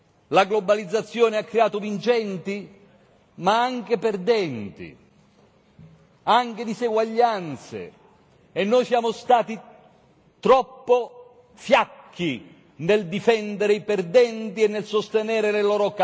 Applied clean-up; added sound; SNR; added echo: none; none; none; none.